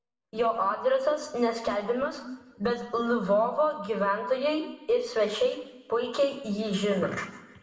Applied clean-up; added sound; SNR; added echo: none; none; none; reverberation time 0.8 s.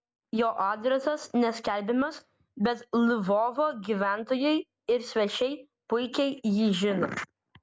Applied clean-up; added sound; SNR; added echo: none; none; none; none.